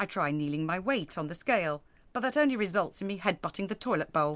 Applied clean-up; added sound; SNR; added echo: none; none; none; none.